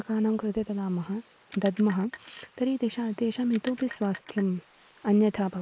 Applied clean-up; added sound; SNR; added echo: neural mask model Resemble Enhance denoiser.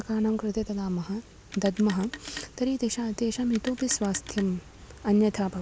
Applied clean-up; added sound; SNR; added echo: none; Telephone; 17 dB; none.